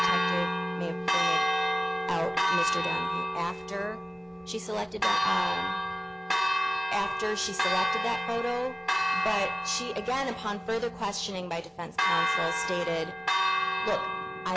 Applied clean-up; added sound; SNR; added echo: none; Church bell; -4 dB; none.